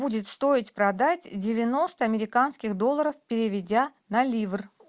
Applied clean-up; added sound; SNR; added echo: none; none; none; none.